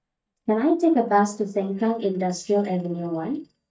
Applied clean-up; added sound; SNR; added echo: neural mask model DeepFilterNet 3.